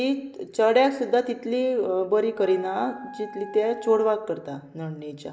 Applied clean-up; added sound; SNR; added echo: none; Wind instrument, woodwind instrument; 18 dB; none.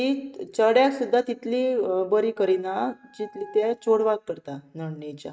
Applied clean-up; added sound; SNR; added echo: neural mask model RNNoise.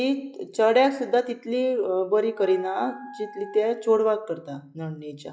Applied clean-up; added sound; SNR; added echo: classical method log-MMSE.